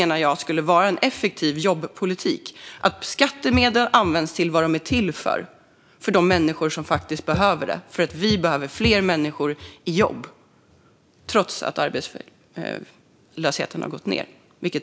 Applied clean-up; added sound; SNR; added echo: none; none; none; none.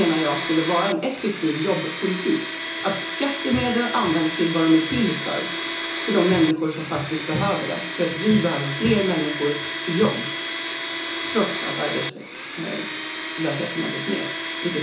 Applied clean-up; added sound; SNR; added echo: none; Domestic sounds, home sounds; 4 dB; reverberation time 0.7 s.